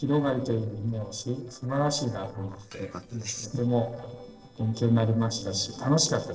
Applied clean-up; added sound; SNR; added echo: neural separator model SepFormer DNS4.